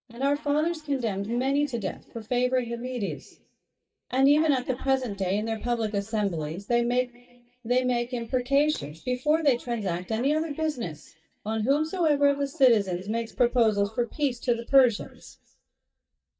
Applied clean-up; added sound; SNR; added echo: neural mask model DeepFilterNet 3.